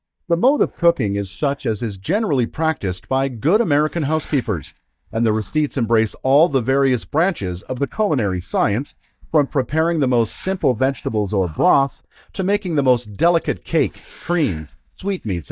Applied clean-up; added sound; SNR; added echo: neural mask model DeepFilterNet 3.